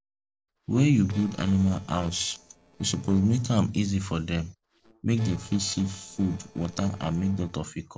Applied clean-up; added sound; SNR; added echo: neural separator model SepFormer DNS4.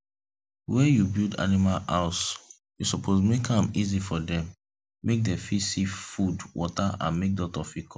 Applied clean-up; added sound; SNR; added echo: none; none; none; none.